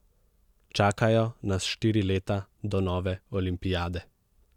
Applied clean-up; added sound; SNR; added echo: none; none; none; none.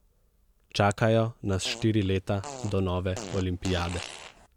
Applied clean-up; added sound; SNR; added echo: none; Fart; 13 dB; none.